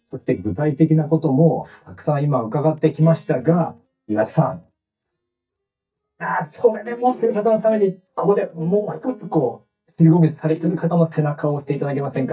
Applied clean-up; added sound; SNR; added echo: neural mask model DeepFilterNet 3.